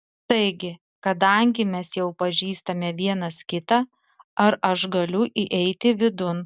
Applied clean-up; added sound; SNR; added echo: none; none; none; none.